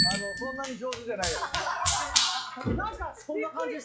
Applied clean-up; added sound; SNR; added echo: classical method log-MMSE.